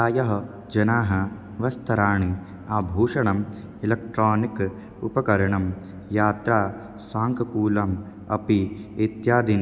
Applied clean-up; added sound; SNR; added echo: none; none; none; none.